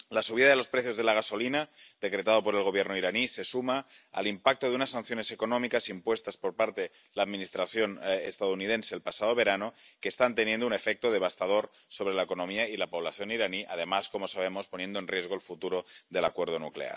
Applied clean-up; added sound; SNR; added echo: none; none; none; none.